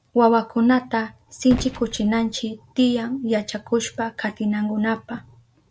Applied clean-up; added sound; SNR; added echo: none; Gunshot, gunfire; 16 dB; none.